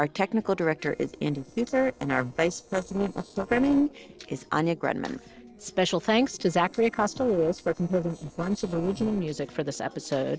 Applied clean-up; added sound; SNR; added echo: neural separator model SepFormer DNS4.